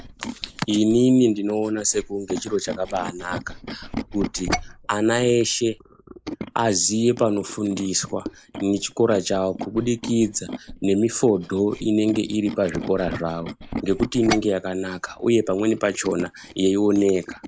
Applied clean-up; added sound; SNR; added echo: neural mask model Resemble Enhance denoiser.